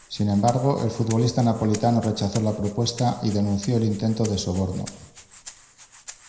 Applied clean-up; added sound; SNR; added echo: none; Rattle (instrument); 20 dB; reverberation time 0.7 s.